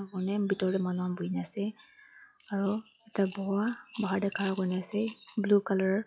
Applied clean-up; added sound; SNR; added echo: classical method log-MMSE.